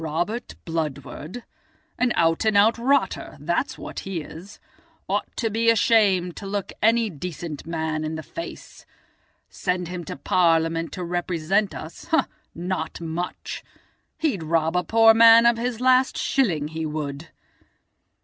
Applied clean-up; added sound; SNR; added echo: none; none; none; none.